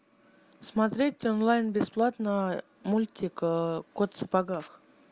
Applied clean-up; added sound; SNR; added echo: none; none; none; none.